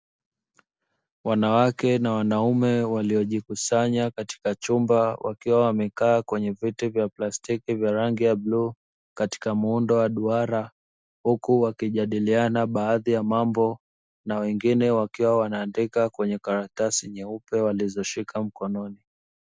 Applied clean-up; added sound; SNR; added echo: none; none; none; none.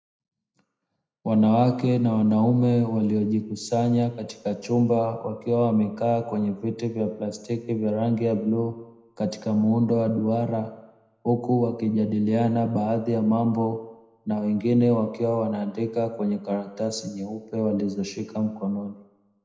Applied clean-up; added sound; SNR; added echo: none; none; none; reverberation time 0.7 s.